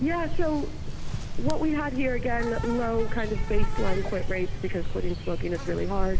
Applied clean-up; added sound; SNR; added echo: none; Insect; -3 dB; none.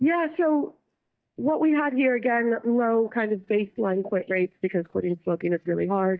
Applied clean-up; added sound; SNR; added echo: neural mask model DeepFilterNet 3.